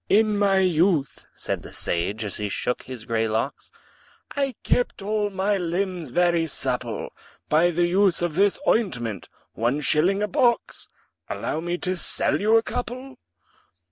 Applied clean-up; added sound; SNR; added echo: none; none; none; none.